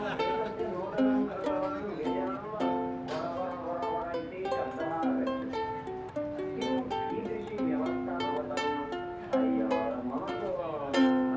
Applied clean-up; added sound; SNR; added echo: none; Plucked string instrument; -4 dB; reverberation time 0.7 s.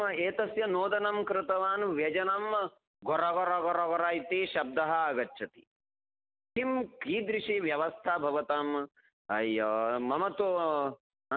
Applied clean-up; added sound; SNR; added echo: none; none; none; none.